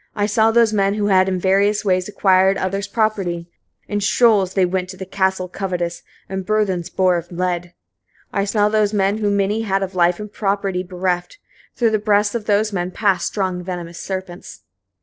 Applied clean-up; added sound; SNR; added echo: neural separator model SepFormer DNS4.